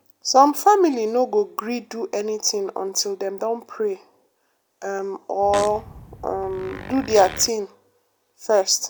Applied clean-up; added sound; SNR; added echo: none; Fart; 13 dB; none.